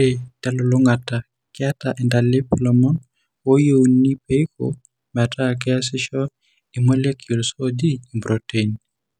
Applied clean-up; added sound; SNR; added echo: none; none; none; none.